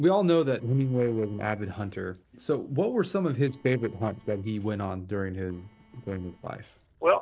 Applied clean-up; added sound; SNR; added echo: neural separator model SepFormer DNS4.